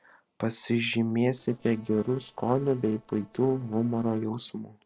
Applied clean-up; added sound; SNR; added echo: neural separator model SepFormer DNS4.